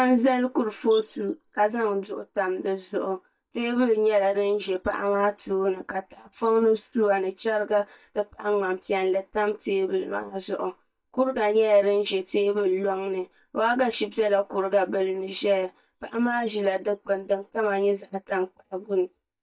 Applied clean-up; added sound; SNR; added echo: neural mask model DeepFilterNet 3.